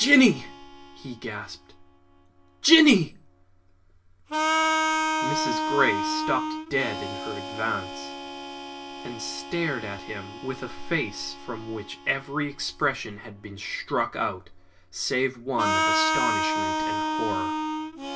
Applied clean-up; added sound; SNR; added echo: none; Harmonica; 3 dB; reverberation time 0.1 s.